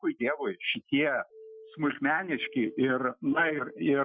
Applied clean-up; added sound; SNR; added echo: classical method Wiener filter.